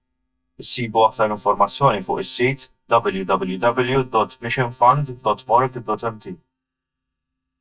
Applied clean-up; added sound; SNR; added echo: neural mask model DeepFilterNet 3.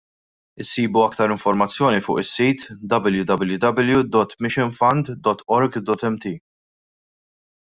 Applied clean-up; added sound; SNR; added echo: none; none; none; none.